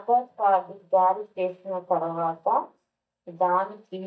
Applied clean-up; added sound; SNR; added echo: neural mask model DeepFilterNet 3.